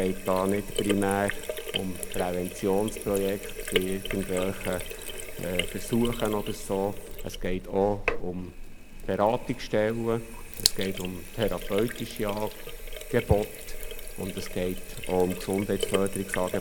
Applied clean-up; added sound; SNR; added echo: none; Sink (filling or washing); 5 dB; none.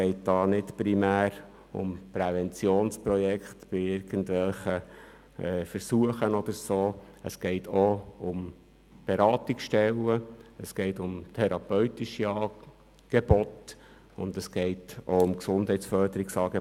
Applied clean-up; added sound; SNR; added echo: none; none; none; none.